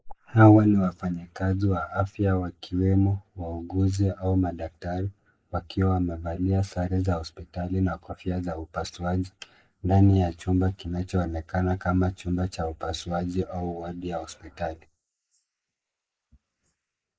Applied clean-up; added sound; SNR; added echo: neural mask model Resemble Enhance denoiser.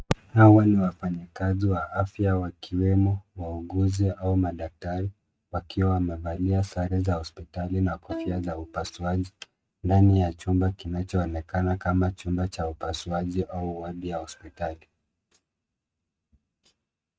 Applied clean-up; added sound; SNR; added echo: neural mask model RNNoise.